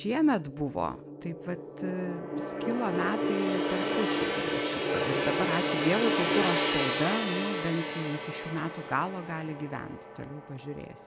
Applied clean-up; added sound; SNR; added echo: none; Gong; -1 dB; none.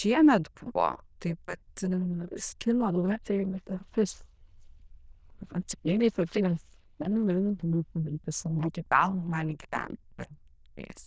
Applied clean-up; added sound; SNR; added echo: neural diffusion model UNIVERSE++.